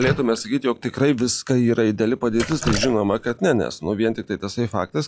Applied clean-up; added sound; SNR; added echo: classical method log-MMSE.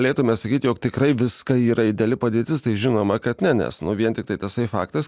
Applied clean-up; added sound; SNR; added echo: none; none; none; none.